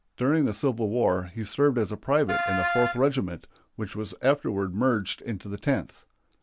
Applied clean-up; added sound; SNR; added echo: none; Wind instrument, woodwind instrument; 3 dB; none.